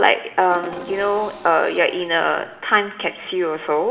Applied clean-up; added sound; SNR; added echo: none; Percussion; 17 dB; reverberation time 1.0 s.